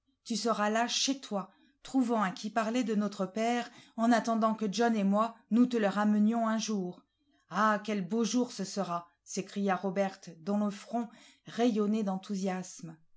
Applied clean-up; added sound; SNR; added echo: none; none; none; none.